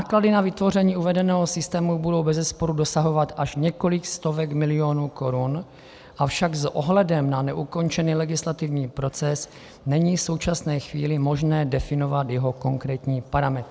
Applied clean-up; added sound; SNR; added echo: none; none; none; none.